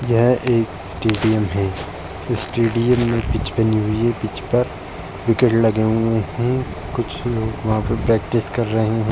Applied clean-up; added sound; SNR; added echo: none; Fart; 20 dB; none.